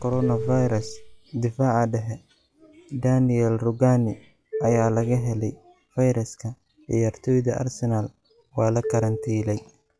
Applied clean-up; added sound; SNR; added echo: classical method log-MMSE.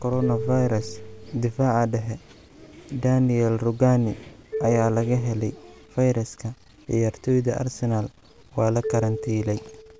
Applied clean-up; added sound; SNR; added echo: none; Marimba, xylophone; 14 dB; none.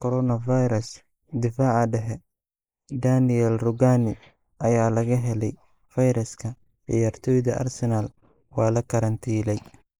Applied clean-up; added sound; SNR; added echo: neural mask model Resemble Enhance denoiser.